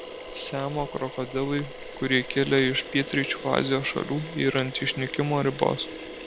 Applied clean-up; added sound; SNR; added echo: none; Camera; 10 dB; none.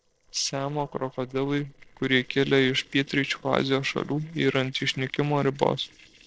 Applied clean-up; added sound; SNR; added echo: neural separator model SepFormer DNS4.